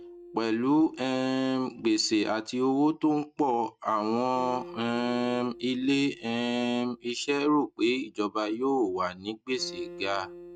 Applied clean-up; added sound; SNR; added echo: neural mask model RNNoise.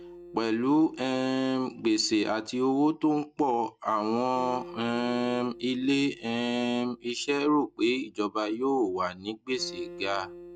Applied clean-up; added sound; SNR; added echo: none; Acoustic guitar; 20 dB; none.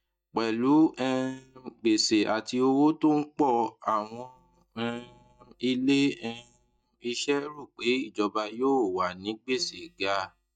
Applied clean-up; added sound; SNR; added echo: neural mask model DeepFilterNet 3.